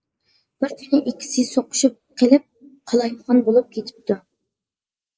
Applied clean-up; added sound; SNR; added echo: neural mask model Resemble Enhance denoiser.